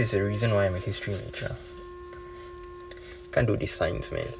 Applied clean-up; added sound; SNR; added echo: none; Wind instrument, woodwind instrument; 15 dB; none.